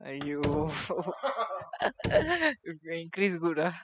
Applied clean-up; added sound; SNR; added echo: classical method spectral subtraction.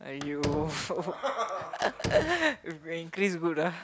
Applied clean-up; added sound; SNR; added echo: none; Slam; 9 dB; none.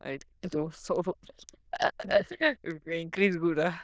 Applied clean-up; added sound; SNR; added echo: neural diffusion model UNIVERSE++.